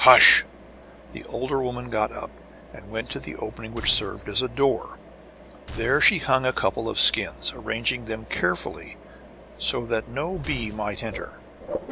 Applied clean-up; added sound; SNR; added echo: none; Gunshot, gunfire + Mechanisms; 16 dB; none.